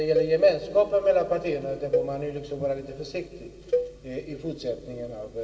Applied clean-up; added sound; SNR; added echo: none; Cowbell; 7 dB; reverberation time 2.3 s.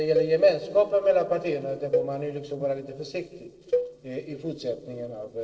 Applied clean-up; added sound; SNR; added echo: neural separator model SepFormer DNS4.